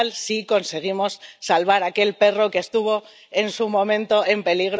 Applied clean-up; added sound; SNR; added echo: none; none; none; none.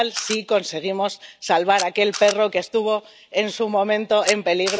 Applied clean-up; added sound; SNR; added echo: none; Camera; 14 dB; none.